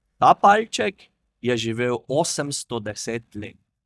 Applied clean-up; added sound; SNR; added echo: neural mask model DeepFilterNet 3.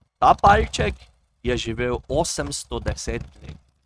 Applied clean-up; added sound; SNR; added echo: neural mask model RNNoise.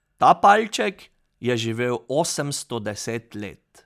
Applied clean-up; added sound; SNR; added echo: none; none; none; none.